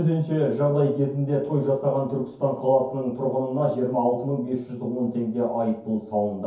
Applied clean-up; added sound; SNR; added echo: none; none; none; reverberation time 0.6 s.